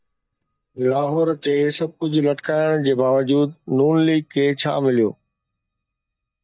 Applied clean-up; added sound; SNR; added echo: neural mask model DeepFilterNet 3.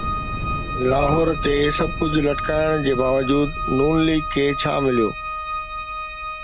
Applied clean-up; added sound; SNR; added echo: none; Organ + Thunder / Explosion; 5 dB; none.